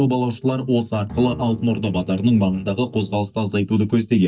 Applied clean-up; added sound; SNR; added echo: neural mask model DeepFilterNet 3.